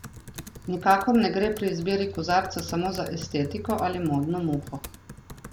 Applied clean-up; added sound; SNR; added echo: none; Computer keyboard; 15 dB; none.